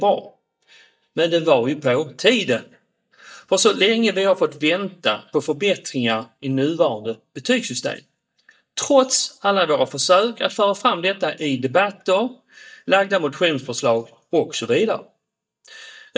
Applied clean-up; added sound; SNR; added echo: neural mask model DeepFilterNet 3.